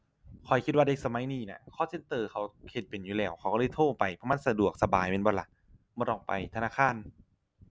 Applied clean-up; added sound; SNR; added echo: none; none; none; none.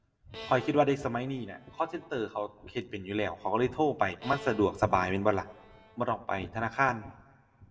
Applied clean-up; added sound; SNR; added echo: none; Bowed string instrument; 19 dB; reverberation time 0.9 s.